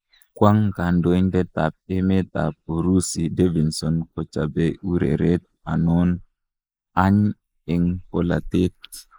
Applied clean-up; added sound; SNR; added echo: neural mask model Resemble Enhance denoiser.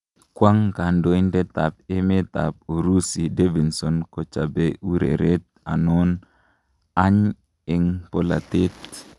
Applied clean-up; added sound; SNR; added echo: none; none; none; none.